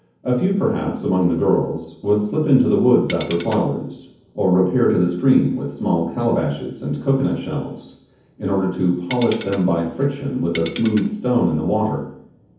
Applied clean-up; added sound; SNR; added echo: none; Tools; 13 dB; reverberation time 0.7 s.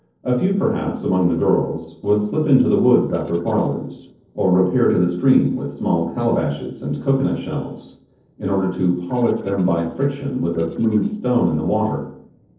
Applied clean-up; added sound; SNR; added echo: neural separator model SepFormer DNS4.